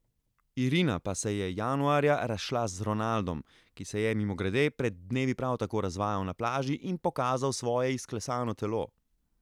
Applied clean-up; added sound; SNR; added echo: none; none; none; none.